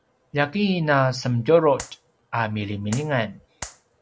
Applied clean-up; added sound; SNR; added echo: none; Clapping; 15 dB; none.